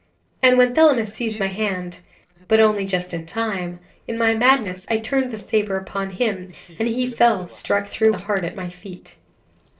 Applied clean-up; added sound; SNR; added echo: neural separator model SepFormer DNS4.